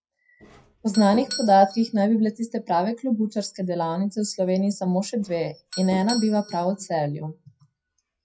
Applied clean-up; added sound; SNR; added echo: classical method WPE with log-MMSE.